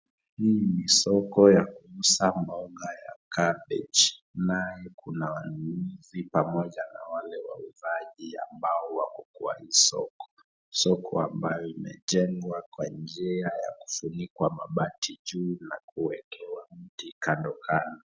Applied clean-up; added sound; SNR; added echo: none; none; none; none.